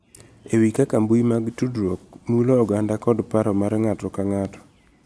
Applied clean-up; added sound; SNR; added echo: none; none; none; none.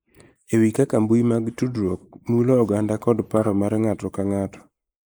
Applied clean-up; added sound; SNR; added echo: neural mask model Resemble Enhance denoiser.